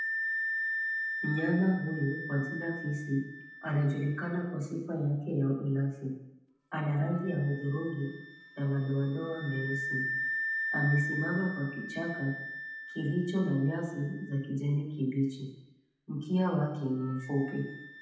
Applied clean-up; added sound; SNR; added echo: none; Wind instrument, woodwind instrument; 7 dB; reverberation time 0.8 s.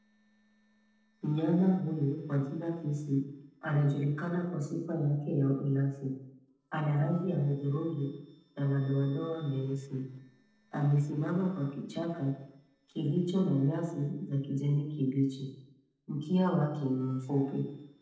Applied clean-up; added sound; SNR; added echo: neural separator model SepFormer DNS4.